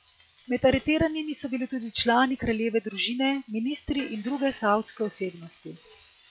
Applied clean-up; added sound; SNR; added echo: classical method log-MMSE.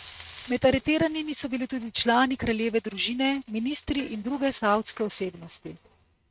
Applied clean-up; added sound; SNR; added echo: neural mask model RNNoise.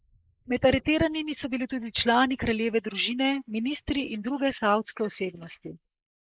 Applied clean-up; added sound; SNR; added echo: neural mask model Resemble Enhance denoiser.